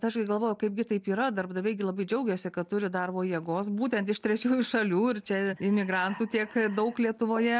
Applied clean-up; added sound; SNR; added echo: none; none; none; none.